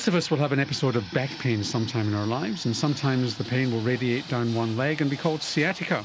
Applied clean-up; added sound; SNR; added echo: none; Fixed-wing aircraft, airplane; 17 dB; none.